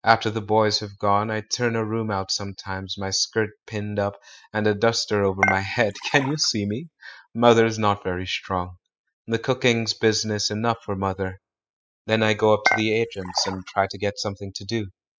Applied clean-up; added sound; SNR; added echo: classical method spectral subtraction.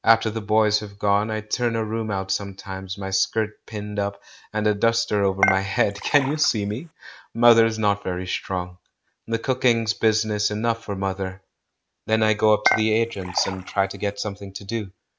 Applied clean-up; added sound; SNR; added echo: none; Dishes, pots, and pans / Chink, clink; 5 dB; none.